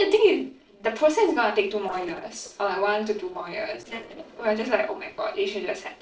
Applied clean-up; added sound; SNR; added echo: neural separator model SepFormer DNS4.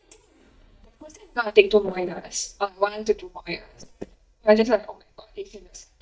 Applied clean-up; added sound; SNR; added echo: neural mask model DeepFilterNet 3.